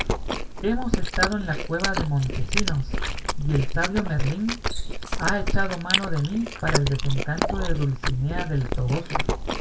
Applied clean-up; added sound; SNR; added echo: none; Chewing, mastication; 2 dB; reverberation time 0.2 s.